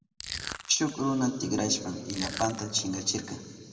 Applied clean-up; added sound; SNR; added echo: none; Crushing; 10 dB; reverberation time 2.2 s.